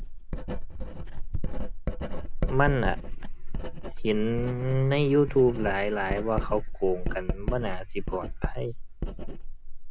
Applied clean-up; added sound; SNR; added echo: none; Writing; 0 dB; none.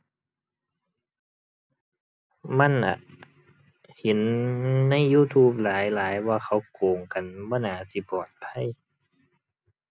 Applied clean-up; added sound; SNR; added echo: none; none; none; none.